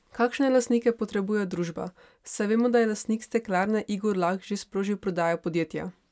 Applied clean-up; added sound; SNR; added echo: none; none; none; none.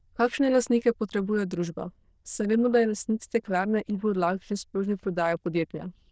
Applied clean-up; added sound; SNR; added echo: neural diffusion model UNIVERSE++.